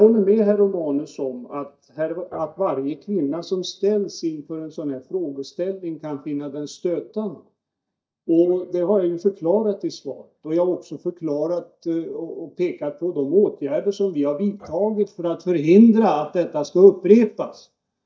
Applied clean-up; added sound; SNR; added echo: neural mask model DeepFilterNet 3.